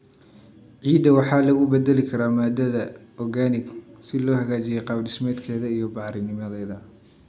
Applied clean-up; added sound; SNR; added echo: none; none; none; none.